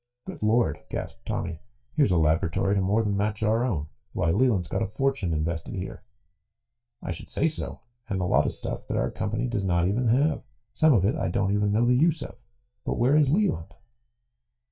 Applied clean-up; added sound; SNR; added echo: neural mask model DeepFilterNet 3.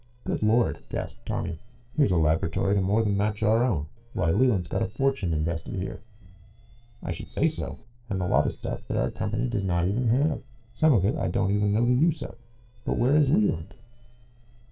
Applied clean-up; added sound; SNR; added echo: neural separator model SepFormer DNS4.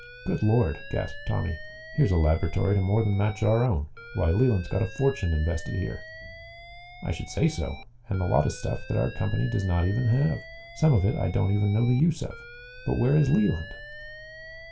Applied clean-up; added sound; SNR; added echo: none; Alarm; 19 dB; reverberation time 0.2 s.